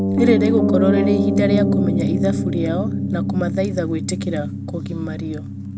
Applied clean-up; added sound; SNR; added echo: none; Piano; -3 dB; none.